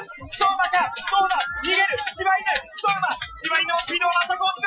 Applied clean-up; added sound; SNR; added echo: classical method Wiener filter.